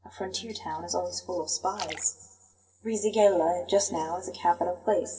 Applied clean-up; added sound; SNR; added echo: neural separator model SepFormer DNS4.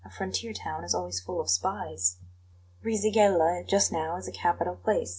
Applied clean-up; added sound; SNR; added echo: none; none; none; none.